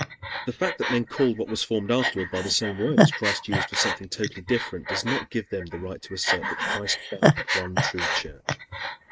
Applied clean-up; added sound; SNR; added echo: neural mask model Resemble Enhance denoiser.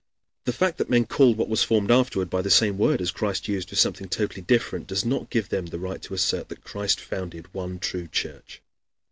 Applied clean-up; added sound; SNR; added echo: none; none; none; none.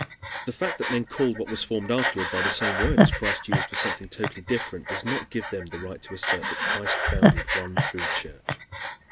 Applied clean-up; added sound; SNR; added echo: none; Breathing; -4 dB; none.